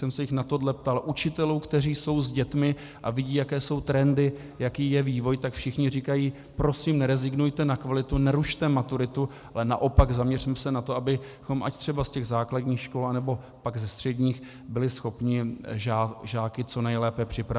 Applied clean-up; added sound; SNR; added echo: none; none; none; none.